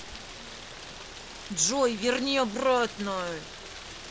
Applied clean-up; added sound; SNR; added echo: none; Rain; 13 dB; none.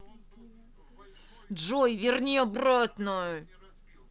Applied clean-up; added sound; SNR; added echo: none; none; none; none.